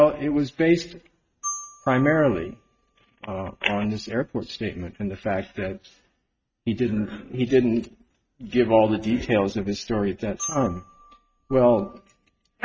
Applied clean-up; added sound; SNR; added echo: neural mask model RNNoise.